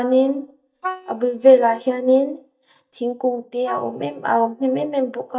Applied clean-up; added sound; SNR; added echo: neural mask model DeepFilterNet 3.